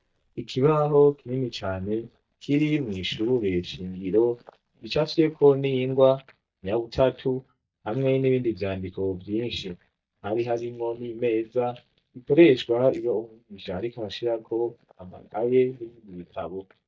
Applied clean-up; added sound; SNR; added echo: neural mask model DeepFilterNet 3.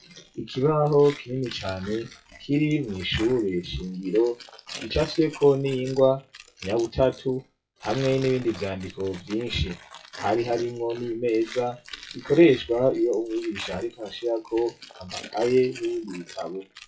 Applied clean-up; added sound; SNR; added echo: classical method WPE with log-MMSE.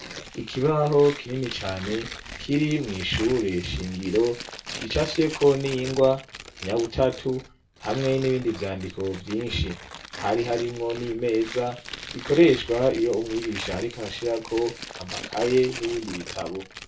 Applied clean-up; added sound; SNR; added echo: none; Tearing; 14 dB; reverberation time 0.2 s.